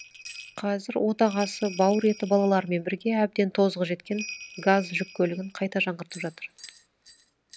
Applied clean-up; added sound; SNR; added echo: none; Bell; 19 dB; none.